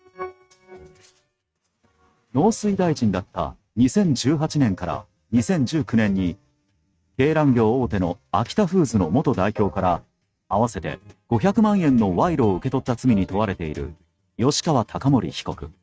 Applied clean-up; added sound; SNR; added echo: neural mask model RNNoise.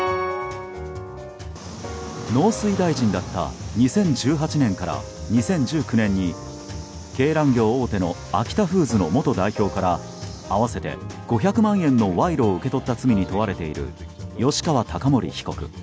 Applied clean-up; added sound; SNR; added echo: none; none; none; none.